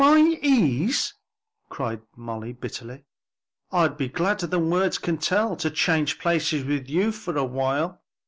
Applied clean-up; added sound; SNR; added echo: none; none; none; none.